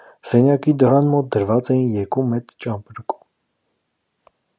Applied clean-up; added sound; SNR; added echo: none; none; none; none.